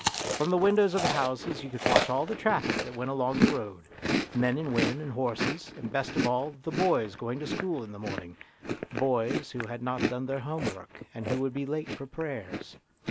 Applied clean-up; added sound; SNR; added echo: none; Chewing, mastication; 2 dB; none.